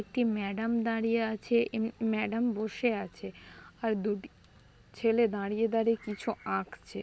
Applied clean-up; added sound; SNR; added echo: none; none; none; none.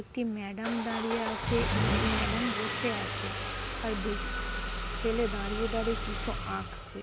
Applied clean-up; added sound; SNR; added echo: none; Engine starting / Car; -2 dB; none.